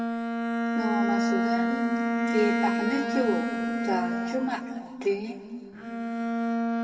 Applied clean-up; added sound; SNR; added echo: none; Bowed string instrument; -4 dB; reverberation time 2.5 s.